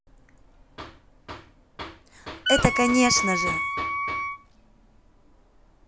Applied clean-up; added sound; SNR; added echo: none; Wind instrument, woodwind instrument; -1 dB; none.